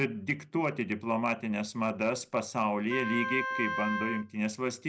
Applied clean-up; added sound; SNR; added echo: none; Wind instrument, woodwind instrument; 5 dB; none.